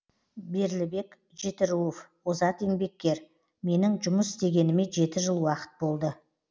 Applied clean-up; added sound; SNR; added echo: none; none; none; none.